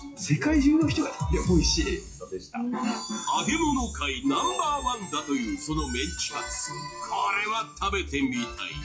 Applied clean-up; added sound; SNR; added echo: classical method WPE with log-MMSE.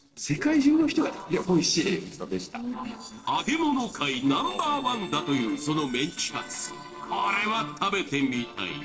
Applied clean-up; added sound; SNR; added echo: neural separator model SepFormer DNS4.